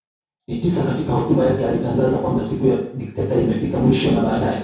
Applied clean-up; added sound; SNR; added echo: none; none; none; reverberation time 0.6 s.